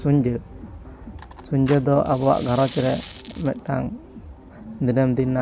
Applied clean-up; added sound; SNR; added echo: none; Fire; 20 dB; none.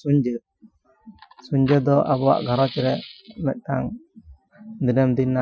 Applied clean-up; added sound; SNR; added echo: classical method Wiener filter.